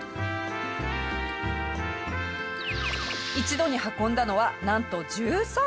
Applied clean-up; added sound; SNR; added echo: none; none; none; none.